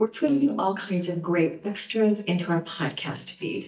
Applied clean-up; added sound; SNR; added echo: neural mask model DeepFilterNet 3.